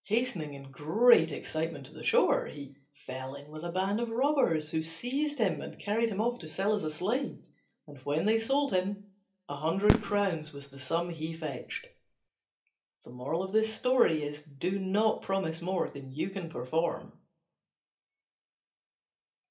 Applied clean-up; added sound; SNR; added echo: none; Fireworks; 4 dB; reverberation time 0.3 s.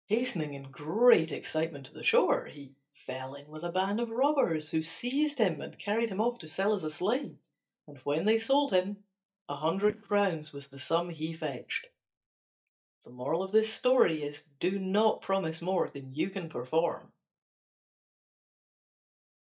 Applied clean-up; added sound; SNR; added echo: neural mask model DeepFilterNet 3.